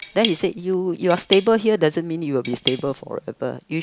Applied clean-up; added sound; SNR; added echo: none; Cutlery, silverware / Tap; 10 dB; none.